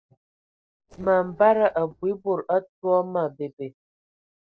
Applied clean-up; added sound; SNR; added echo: neural separator model SepFormer DNS4.